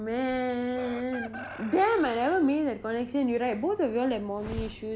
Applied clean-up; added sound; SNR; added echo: none; Chicken, rooster; 19 dB; none.